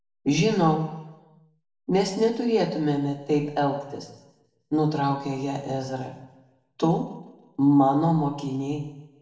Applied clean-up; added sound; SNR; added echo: none; none; none; reverberation time 0.8 s.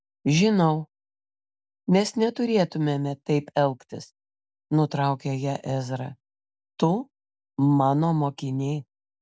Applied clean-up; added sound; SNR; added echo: none; none; none; none.